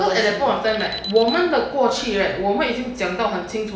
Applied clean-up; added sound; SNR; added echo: none; Alarm; 14 dB; reverberation time 0.7 s.